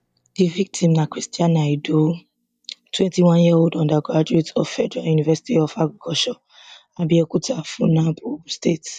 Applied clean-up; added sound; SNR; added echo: neural mask model DeepFilterNet 3.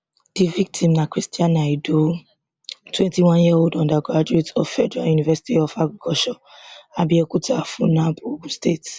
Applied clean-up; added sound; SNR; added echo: none; none; none; none.